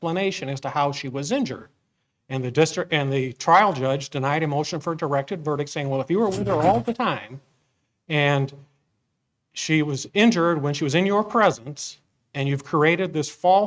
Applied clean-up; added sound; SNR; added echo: neural mask model RNNoise.